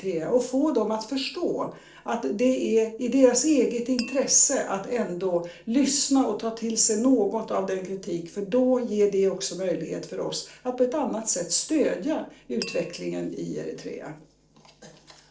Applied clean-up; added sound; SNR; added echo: neural separator model SepFormer DNS4.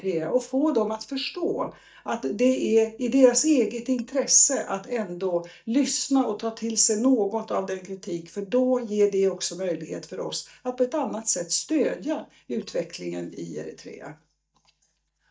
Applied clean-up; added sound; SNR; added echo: neural mask model DeepFilterNet 3.